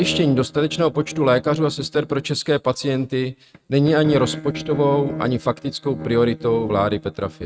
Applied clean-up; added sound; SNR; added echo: neural mask model RNNoise.